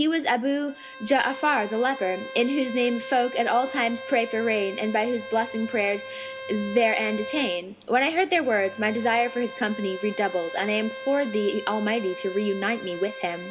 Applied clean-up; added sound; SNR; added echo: none; Bowed string instrument; 13 dB; none.